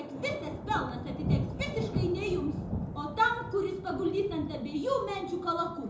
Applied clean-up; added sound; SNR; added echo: none; Thunder; 4 dB; reverberation time 0.5 s.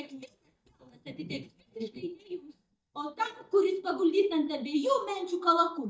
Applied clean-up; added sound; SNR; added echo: neural mask model DeepFilterNet 3.